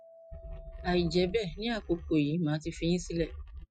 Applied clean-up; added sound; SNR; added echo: classical method Wiener filter.